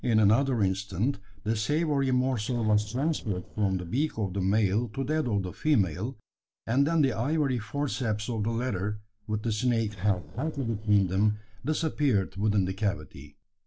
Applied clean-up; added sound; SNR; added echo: neural separator model SepFormer DNS4.